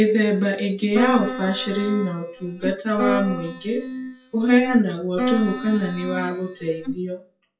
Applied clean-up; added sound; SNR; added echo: classical method WPE with log-MMSE.